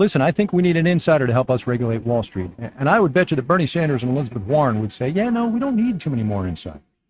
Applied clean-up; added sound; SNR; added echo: neural mask model RNNoise.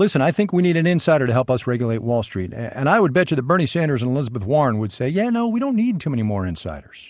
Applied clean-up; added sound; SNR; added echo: none; none; none; none.